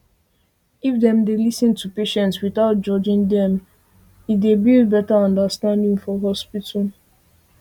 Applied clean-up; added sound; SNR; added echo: none; none; none; none.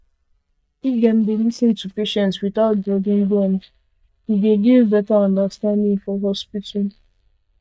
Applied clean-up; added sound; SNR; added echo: neural mask model DeepFilterNet 3.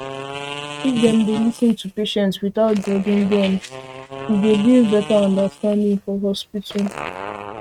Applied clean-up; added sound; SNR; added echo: neural mask model RNNoise.